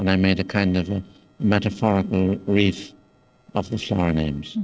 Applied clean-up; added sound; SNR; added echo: neural separator model SepFormer DNS4.